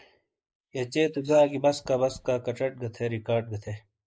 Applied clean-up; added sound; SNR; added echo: neural mask model Resemble Enhance denoiser.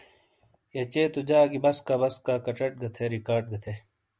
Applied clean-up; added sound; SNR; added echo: none; none; none; none.